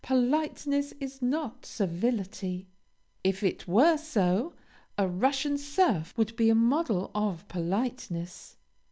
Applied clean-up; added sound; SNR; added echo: none; none; none; none.